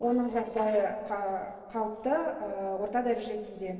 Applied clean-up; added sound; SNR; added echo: neural separator model SepFormer DNS4.